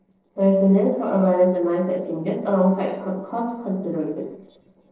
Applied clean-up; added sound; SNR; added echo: neural separator model SepFormer DNS4.